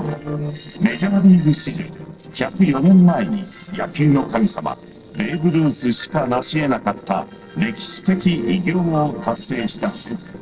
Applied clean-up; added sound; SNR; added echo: neural separator model SepFormer DNS4.